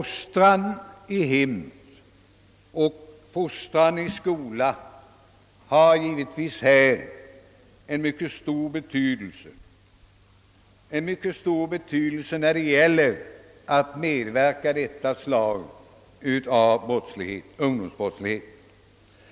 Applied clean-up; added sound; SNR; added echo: none; none; none; none.